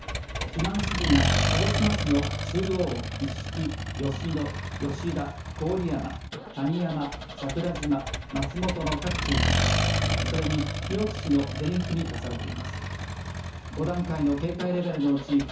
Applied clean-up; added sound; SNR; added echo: none; Accelerating, revving, vroom; 0 dB; reverberation time 0.9 s.